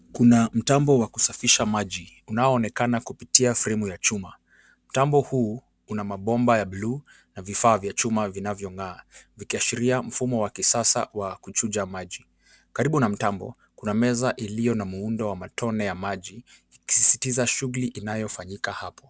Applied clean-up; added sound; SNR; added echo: none; none; none; none.